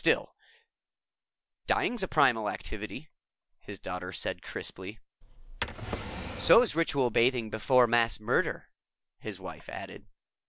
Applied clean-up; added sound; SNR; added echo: none; Drawer open or close; 7 dB; none.